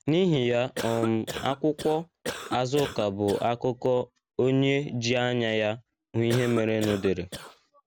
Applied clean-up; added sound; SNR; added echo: none; Cough; 11 dB; none.